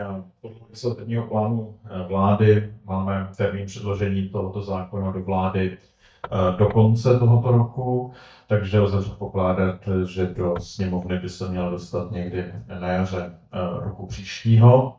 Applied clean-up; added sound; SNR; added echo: neural mask model DeepFilterNet 3.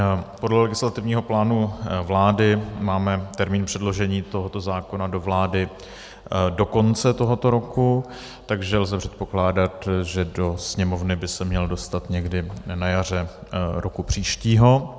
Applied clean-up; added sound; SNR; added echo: none; none; none; none.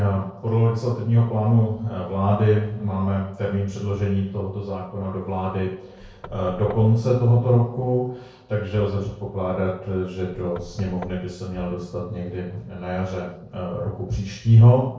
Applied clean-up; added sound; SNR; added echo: neural separator model SepFormer DNS4.